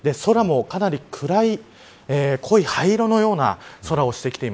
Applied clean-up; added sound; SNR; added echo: none; none; none; none.